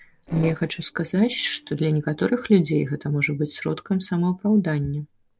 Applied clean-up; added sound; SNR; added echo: neural separator model SepFormer DNS4.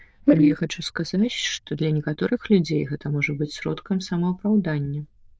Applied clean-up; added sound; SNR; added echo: neural diffusion model UNIVERSE++.